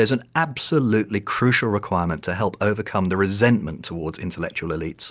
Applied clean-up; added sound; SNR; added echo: none; none; none; none.